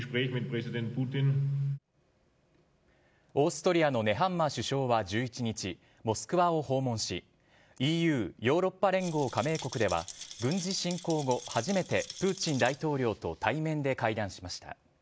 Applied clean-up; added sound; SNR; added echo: none; Rattle; 14 dB; none.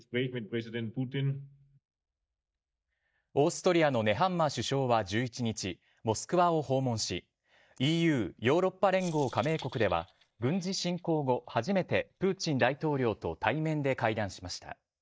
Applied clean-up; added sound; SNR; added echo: neural mask model DeepFilterNet 3.